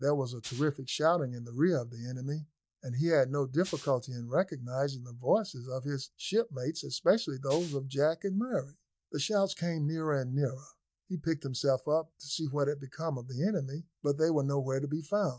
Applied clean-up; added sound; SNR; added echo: neural mask model DeepFilterNet 3.